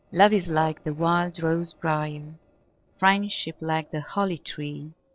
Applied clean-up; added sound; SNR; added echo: neural separator model SepFormer DNS4.